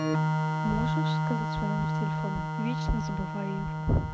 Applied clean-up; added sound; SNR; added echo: none; Organ; -4 dB; none.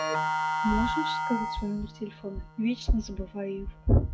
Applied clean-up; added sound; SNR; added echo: classical method log-MMSE.